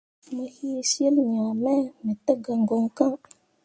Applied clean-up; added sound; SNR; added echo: none; none; none; none.